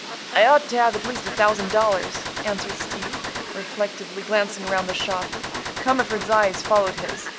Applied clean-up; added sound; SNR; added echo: none; Fowl + Gunshot, gunfire; 8 dB; none.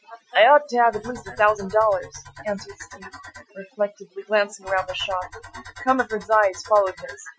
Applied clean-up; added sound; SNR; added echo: classical method Wiener filter.